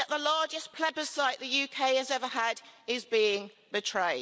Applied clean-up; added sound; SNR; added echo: none; none; none; none.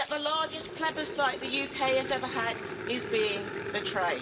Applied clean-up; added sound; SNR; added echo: none; Growling; 7 dB; reverberation time 1.0 s.